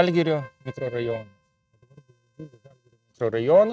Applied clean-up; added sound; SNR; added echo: neural mask model RNNoise.